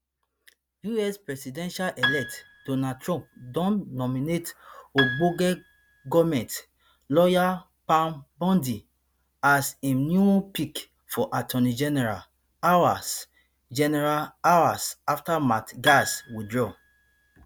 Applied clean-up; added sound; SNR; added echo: none; Piano; 7 dB; none.